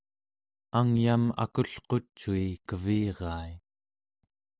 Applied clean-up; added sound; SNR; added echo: none; none; none; none.